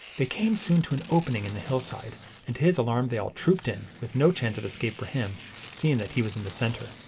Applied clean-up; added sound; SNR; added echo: none; Tearing; 18 dB; reverberation time 1.7 s.